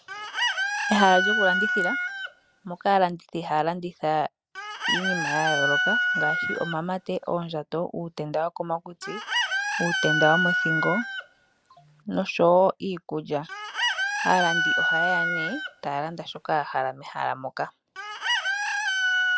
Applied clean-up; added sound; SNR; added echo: none; Chicken, rooster; 1 dB; none.